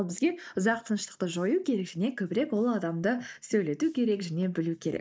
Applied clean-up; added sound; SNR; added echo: neural mask model DeepFilterNet 3.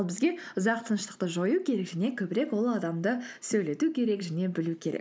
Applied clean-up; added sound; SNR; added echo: none; none; none; none.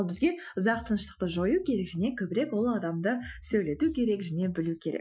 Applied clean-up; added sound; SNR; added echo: classical method Wiener filter.